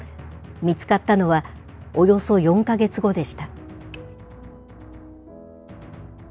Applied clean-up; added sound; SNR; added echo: none; Drum; 18 dB; none.